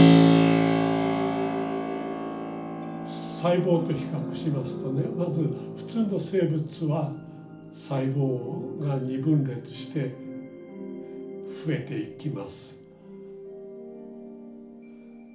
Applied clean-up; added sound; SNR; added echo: none; Keyboard (musical); -2 dB; reverberation time 0.4 s.